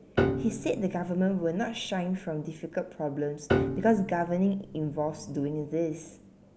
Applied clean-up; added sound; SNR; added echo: none; Piano; 5 dB; none.